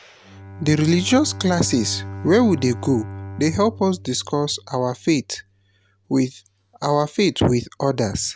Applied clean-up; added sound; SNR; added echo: none; Bowed string instrument; 15 dB; none.